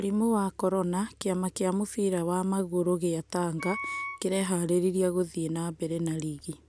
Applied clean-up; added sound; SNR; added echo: none; Wind instrument, woodwind instrument; 9 dB; none.